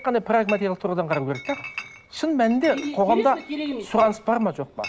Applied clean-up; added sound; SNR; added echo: none; Chatter / Chink, clink; 17 dB; none.